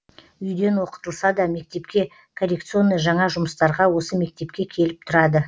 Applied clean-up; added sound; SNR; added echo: none; none; none; none.